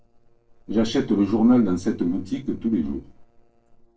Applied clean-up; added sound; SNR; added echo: neural separator model SepFormer DNS4.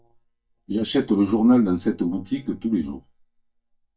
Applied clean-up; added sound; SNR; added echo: neural mask model DeepFilterNet 3.